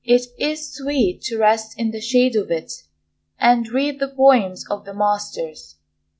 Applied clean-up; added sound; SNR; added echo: none; none; none; none.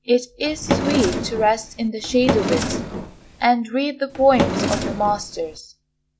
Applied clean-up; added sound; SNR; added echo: none; Drawer open or close; 3 dB; none.